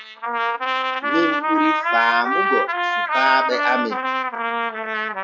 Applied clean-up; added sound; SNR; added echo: classical method log-MMSE.